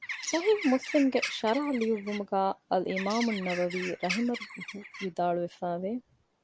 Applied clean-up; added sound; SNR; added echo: none; Bird; 9 dB; none.